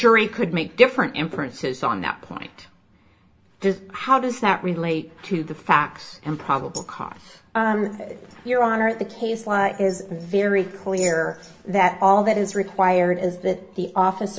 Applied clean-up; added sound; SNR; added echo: none; none; none; reverberation time 0.2 s.